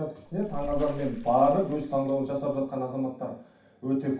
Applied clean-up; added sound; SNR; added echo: none; Bathtub (filling or washing) / Water / Splash, splatter; 11 dB; reverberation time 0.6 s.